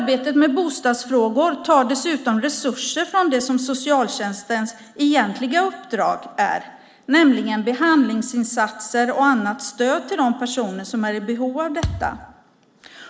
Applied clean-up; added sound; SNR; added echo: none; Thump, thud; 10 dB; none.